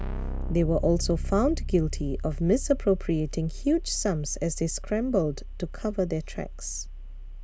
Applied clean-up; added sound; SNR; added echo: none; Keyboard (musical); 5 dB; none.